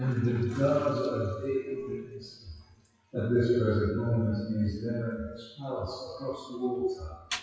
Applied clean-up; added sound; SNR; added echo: classical method WPE with log-MMSE.